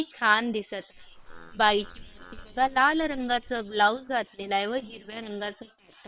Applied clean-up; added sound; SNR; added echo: neural separator model SepFormer WHAM!.